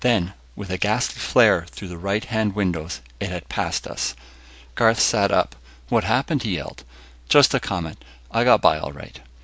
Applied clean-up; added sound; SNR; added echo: none; none; none; none.